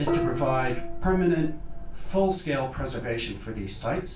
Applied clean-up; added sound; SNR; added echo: none; Gong; 2 dB; reverberation time 0.2 s.